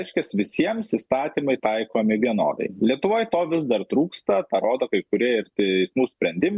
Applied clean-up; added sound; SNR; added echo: none; none; none; none.